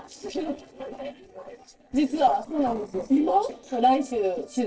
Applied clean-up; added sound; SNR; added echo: neural separator model SepFormer DNS4.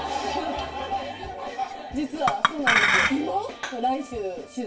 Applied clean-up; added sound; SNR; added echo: none; Chink, clink; -4 dB; reverberation time 0.1 s.